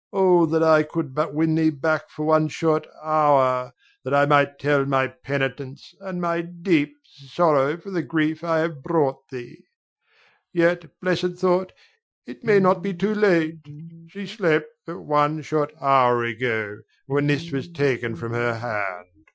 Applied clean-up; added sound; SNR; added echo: classical method Wiener filter.